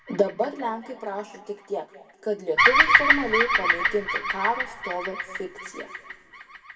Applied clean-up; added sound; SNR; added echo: none; Bird vocalization, bird call, bird song; -4 dB; reverberation time 1.9 s.